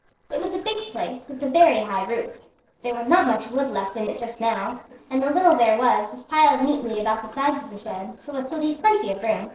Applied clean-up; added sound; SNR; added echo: neural separator model SepFormer DNS4.